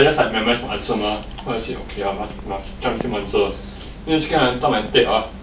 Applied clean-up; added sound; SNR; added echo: none; none; none; none.